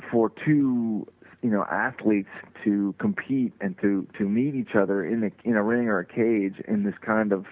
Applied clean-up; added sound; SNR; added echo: none; none; none; none.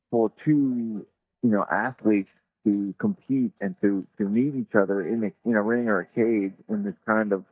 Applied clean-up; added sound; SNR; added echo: neural mask model DeepFilterNet 3.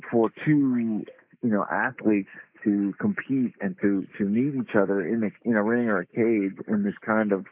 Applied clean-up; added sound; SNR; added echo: neural mask model Resemble Enhance denoiser.